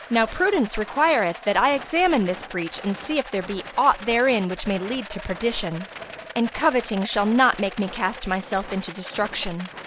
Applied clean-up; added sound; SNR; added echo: none; Rattle; 15 dB; none.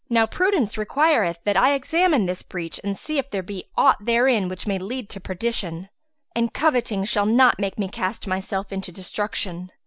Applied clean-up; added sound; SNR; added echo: none; none; none; none.